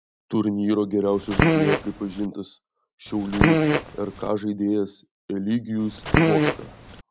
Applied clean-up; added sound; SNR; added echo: none; Fart; -4 dB; none.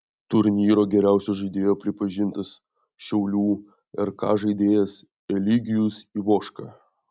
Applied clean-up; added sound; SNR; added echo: none; none; none; none.